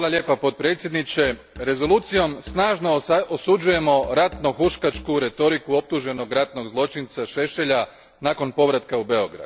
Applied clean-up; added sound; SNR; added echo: none; Musical instrument; 20 dB; none.